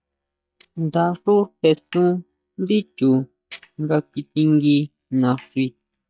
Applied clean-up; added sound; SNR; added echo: neural mask model DeepFilterNet 3.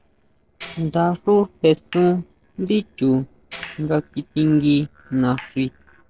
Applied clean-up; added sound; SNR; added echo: neural separator model SepFormer DNS4.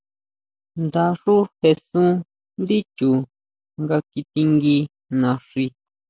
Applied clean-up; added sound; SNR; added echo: none; none; none; none.